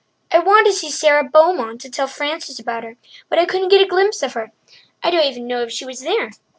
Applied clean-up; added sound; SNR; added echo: none; none; none; none.